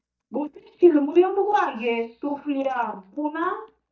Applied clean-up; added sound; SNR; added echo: neural mask model DeepFilterNet 3.